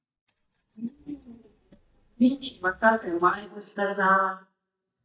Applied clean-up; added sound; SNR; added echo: neural mask model DeepFilterNet 3.